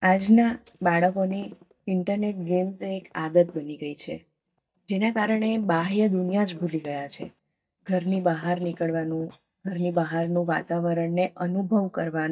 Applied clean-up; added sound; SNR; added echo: neural mask model DeepFilterNet 3.